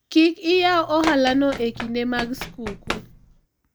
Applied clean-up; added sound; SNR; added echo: none; Run; 12 dB; none.